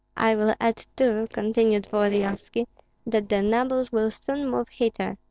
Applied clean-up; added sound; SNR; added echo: neural separator model SepFormer DNS4.